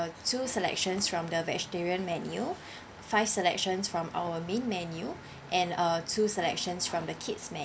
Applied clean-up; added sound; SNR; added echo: none; none; none; none.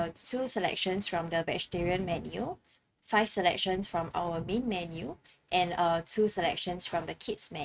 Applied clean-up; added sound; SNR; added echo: neural mask model RNNoise.